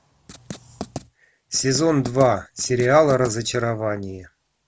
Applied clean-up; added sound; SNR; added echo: none; Writing; 15 dB; none.